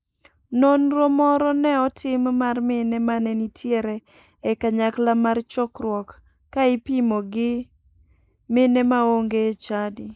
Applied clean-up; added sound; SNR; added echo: neural mask model Resemble Enhance denoiser.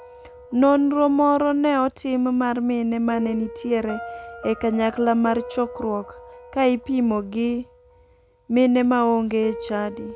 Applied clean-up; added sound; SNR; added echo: none; Piano; 17 dB; none.